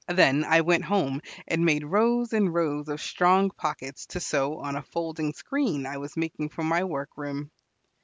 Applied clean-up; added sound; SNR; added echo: none; none; none; none.